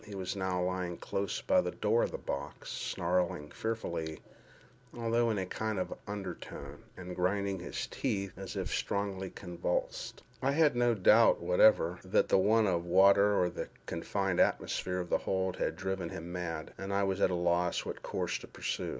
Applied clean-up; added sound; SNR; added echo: none; none; none; none.